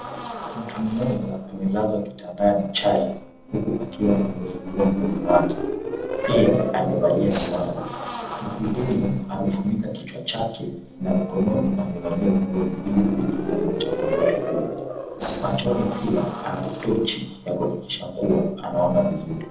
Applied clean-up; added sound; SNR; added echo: neural separator model SepFormer DNS4.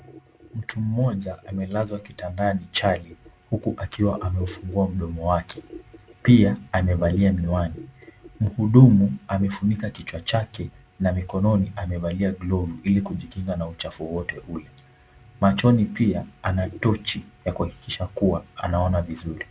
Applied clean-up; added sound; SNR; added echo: none; none; none; none.